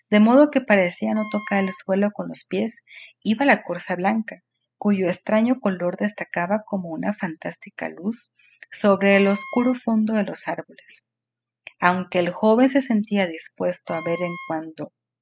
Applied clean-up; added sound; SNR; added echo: classical method spectral subtraction.